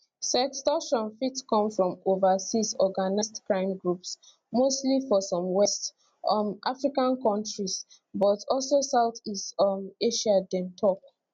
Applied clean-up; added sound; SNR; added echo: none; none; none; none.